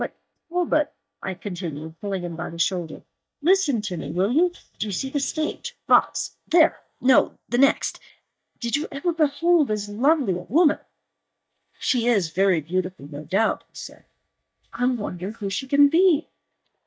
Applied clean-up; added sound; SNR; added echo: neural mask model DeepFilterNet 3.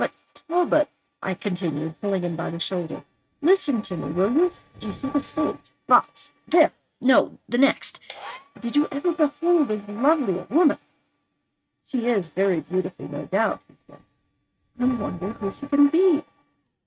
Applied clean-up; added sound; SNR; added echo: neural mask model RNNoise.